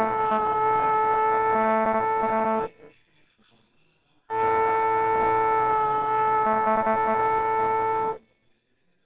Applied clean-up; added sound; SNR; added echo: neural separator model SepFormer WHAMR!.